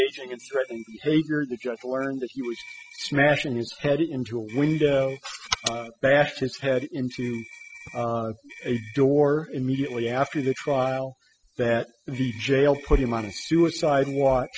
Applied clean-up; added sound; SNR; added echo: classical method spectral subtraction.